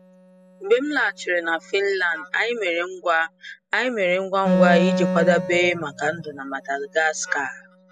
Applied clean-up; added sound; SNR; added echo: classical method spectral subtraction.